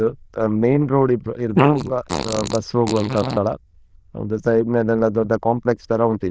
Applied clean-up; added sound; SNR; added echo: neural diffusion model UNIVERSE++.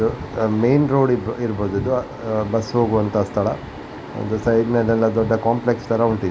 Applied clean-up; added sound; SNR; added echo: none; none; none; none.